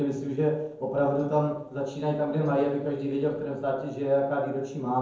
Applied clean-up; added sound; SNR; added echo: neural separator model SepFormer DNS4.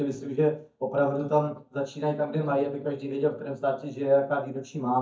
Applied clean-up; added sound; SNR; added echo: neural mask model DeepFilterNet 3.